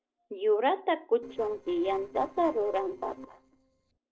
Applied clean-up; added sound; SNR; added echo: neural separator model SepFormer DNS4.